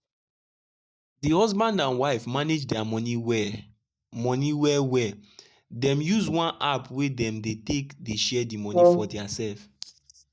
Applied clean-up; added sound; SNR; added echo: neural mask model DeepFilterNet 3.